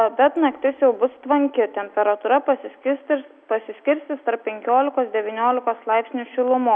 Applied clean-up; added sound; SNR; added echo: none; none; none; none.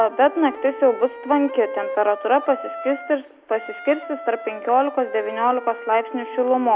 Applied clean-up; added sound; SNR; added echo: none; Wind instrument, woodwind instrument; 13 dB; none.